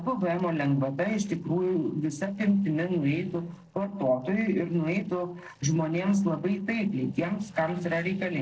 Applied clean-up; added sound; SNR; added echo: neural separator model SepFormer DNS4.